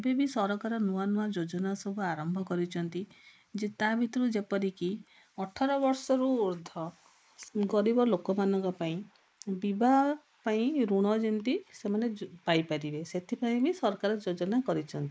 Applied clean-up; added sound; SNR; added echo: neural mask model Resemble Enhance denoiser.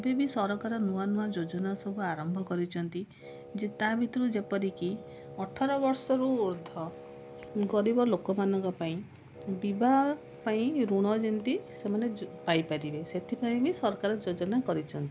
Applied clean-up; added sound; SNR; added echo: none; Wind instrument, woodwind instrument; 17 dB; none.